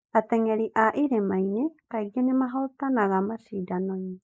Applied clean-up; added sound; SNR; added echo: neural mask model Resemble Enhance denoiser.